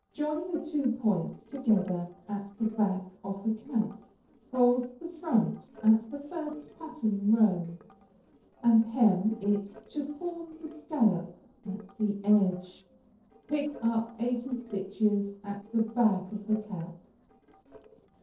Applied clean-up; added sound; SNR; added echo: neural separator model SepFormer DNS4.